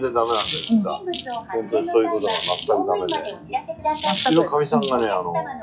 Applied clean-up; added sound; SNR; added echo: classical method log-MMSE.